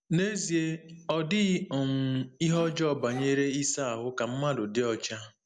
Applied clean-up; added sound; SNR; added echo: none; Sawing; 18 dB; none.